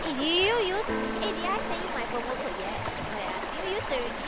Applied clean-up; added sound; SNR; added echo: none; Stream + Keyboard (musical); 1 dB; none.